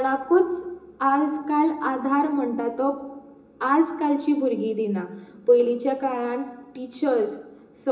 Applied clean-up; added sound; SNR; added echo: none; none; none; reverberation time 0.2 s.